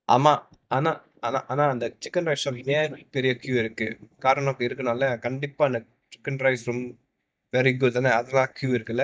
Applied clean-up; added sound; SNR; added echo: neural mask model DeepFilterNet 3.